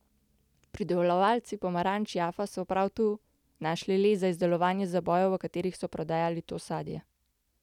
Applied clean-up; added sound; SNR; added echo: none; none; none; none.